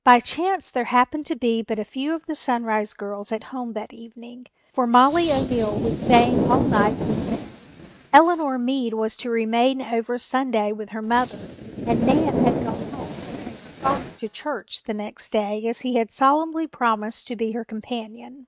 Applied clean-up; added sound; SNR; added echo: neural mask model RNNoise.